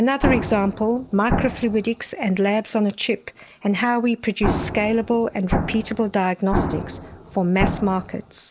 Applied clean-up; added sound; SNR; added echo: none; Explosion; 4 dB; none.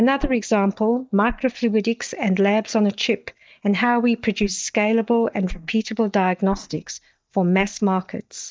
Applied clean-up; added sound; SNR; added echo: neural mask model DeepFilterNet 3.